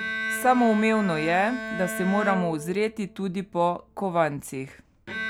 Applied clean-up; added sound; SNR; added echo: none; Bowed string instrument; 9 dB; none.